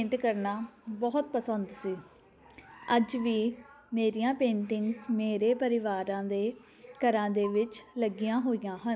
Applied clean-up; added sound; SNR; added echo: none; none; none; none.